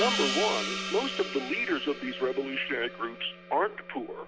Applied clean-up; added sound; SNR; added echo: none; Gong; 5 dB; none.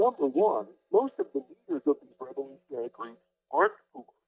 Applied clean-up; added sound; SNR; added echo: neural mask model DeepFilterNet 3.